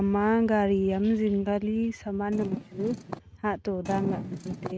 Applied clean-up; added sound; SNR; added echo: neural mask model RNNoise.